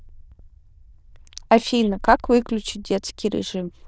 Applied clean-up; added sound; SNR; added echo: neural diffusion model UNIVERSE++.